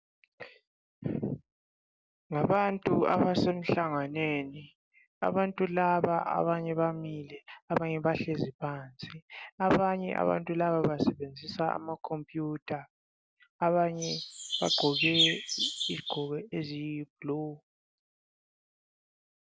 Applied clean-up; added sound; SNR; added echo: none; Chirp, tweet; 0 dB; none.